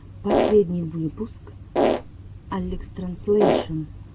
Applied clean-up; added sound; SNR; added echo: none; Fart; -5 dB; none.